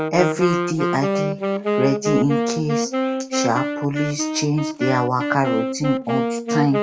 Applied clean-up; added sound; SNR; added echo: none; Wind instrument, woodwind instrument; 0 dB; reverberation time 0.2 s.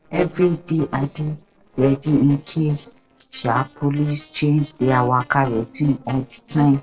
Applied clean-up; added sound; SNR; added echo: neural separator model SepFormer DNS4.